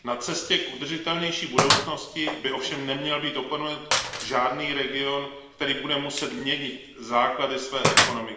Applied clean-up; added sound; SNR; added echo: none; Gunshot, gunfire; 2 dB; reverberation time 1.1 s.